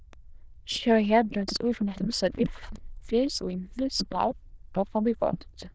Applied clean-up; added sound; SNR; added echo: neural diffusion model UNIVERSE++.